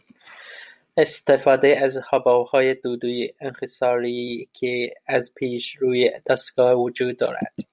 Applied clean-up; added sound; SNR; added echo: none; none; none; none.